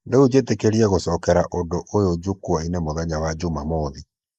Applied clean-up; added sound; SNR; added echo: neural mask model Resemble Enhance denoiser.